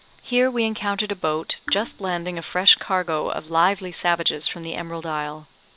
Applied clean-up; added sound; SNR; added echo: none; Raindrop / Drip; 16 dB; none.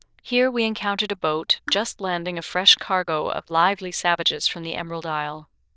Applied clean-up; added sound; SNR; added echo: neural diffusion model UNIVERSE++.